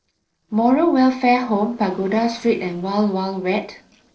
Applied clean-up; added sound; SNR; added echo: neural separator model SepFormer DNS4.